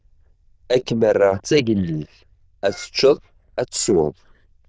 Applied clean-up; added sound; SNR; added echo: neural diffusion model UNIVERSE++.